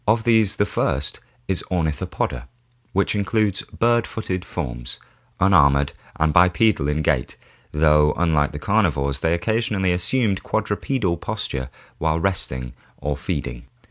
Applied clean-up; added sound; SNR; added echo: none; none; none; none.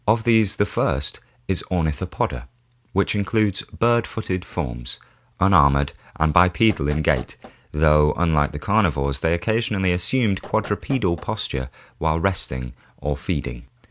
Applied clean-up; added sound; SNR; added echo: none; Knock; 19 dB; none.